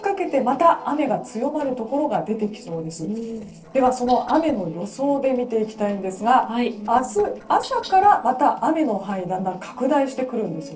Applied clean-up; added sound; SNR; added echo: neural separator model SepFormer DNS4.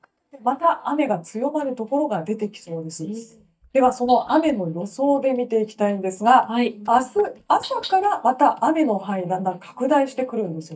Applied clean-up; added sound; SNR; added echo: neural mask model DeepFilterNet 3.